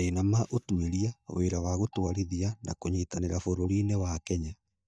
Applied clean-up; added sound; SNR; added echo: neural mask model DeepFilterNet 3.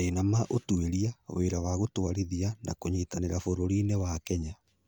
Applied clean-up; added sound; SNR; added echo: none; none; none; none.